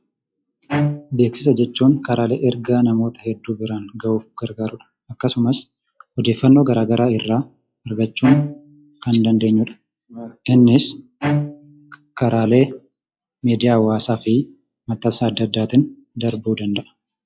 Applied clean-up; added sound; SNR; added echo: classical method log-MMSE.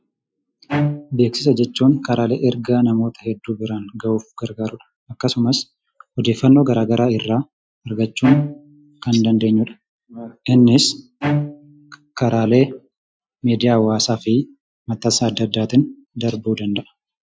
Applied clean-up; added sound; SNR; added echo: classical method Wiener filter.